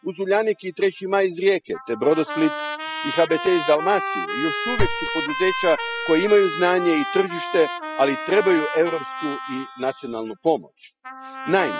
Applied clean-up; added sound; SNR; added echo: classical method spectral subtraction.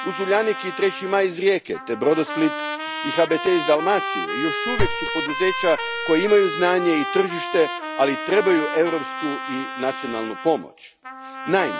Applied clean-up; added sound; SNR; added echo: none; Trumpet + Chink, clink; 6 dB; none.